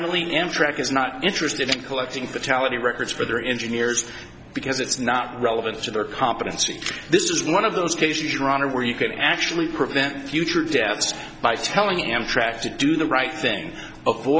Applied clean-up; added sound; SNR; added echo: none; none; none; none.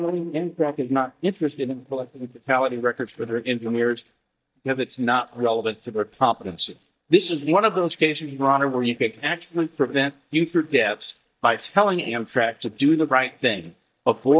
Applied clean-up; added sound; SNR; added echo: neural mask model DeepFilterNet 3.